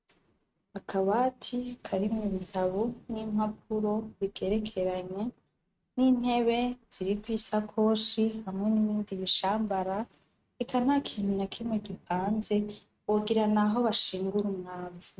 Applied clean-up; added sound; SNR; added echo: neural mask model RNNoise.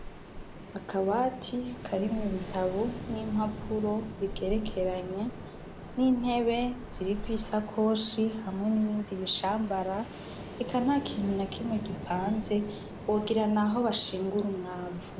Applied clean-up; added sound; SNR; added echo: none; Ocean; 10 dB; none.